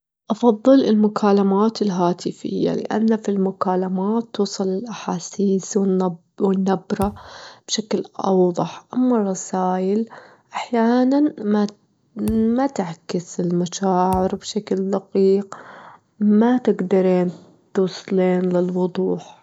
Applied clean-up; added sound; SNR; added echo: none; Thump, thud; 18 dB; none.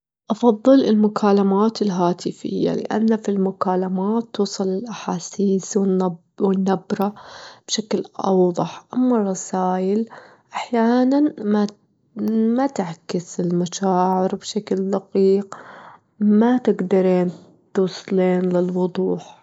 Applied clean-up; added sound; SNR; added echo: neural mask model Resemble Enhance denoiser.